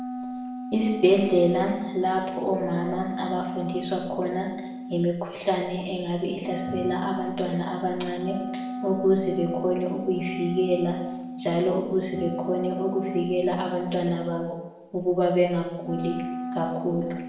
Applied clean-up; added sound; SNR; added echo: none; Wind instrument, woodwind instrument; 8 dB; reverberation time 0.9 s.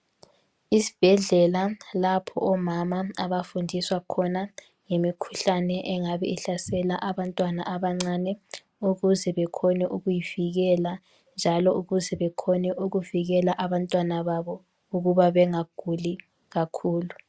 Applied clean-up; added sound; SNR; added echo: none; none; none; none.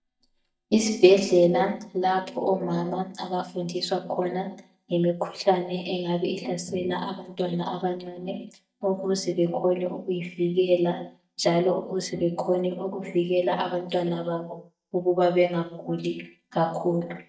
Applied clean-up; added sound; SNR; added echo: neural mask model DeepFilterNet 3.